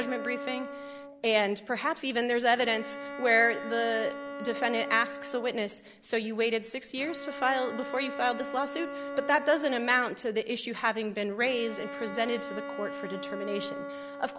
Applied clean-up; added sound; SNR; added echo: none; Bowed string instrument; 10 dB; none.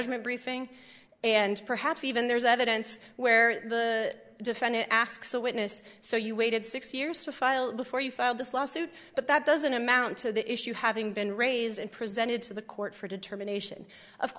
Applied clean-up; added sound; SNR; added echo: none; none; none; none.